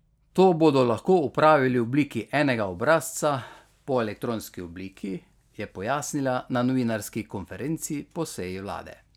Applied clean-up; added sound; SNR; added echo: none; none; none; none.